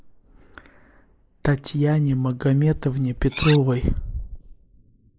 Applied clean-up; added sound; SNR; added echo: neural mask model Resemble Enhance denoiser.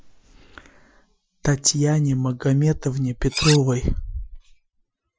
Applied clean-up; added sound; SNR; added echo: classical method Wiener filter.